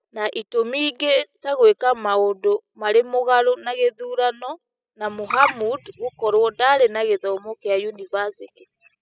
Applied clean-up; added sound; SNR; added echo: classical method spectral subtraction.